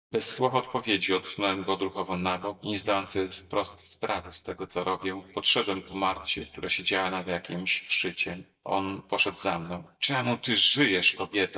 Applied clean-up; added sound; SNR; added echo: neural mask model DeepFilterNet 3.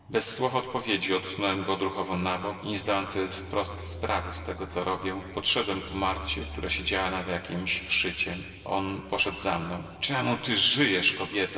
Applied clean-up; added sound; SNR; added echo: none; Fixed-wing aircraft, airplane; 16 dB; reverberation time 2.8 s.